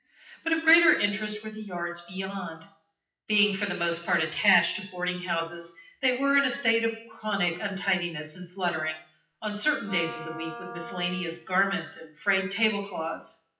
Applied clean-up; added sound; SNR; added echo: classical method WPE with log-MMSE.